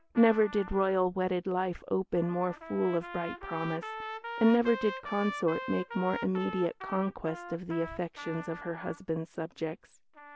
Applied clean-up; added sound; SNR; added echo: none; Trumpet; 12 dB; none.